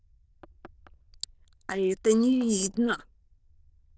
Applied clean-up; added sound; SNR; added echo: neural diffusion model UNIVERSE++.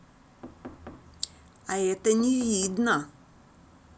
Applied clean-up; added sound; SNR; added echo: none; Knock; 17 dB; none.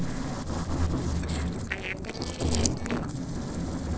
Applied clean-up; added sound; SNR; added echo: neural separator model SepFormer DNS4.